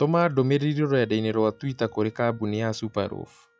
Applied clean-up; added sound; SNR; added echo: classical method log-MMSE.